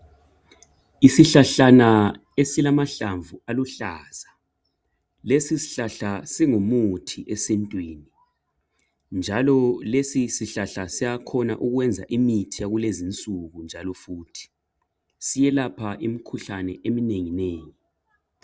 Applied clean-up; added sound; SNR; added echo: none; none; none; none.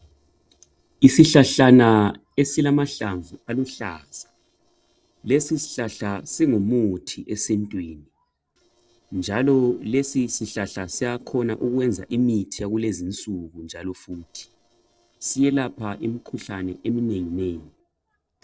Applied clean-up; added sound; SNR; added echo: neural separator model SepFormer DNS4.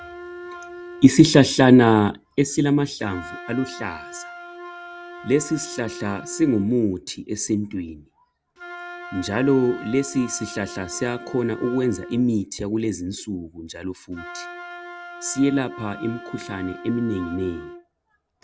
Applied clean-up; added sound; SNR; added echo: none; Wind instrument, woodwind instrument; 16 dB; none.